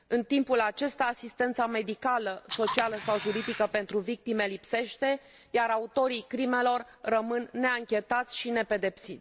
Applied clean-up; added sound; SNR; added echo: none; Camera; 5 dB; none.